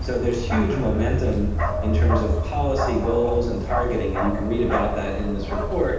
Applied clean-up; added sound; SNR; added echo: none; Bark; 0 dB; reverberation time 0.8 s.